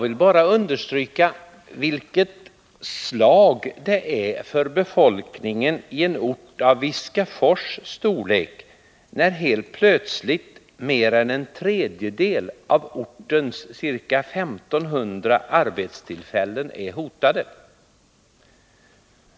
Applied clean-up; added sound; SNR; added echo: none; none; none; none.